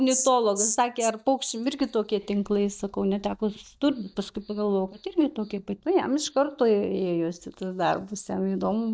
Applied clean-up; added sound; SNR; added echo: neural mask model DeepFilterNet 3.